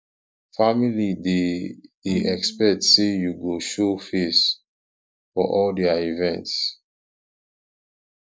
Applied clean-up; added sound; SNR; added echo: neural mask model DeepFilterNet 3.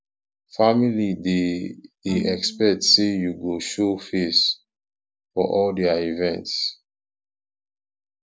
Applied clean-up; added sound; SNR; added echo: none; Bowed string instrument; 15 dB; none.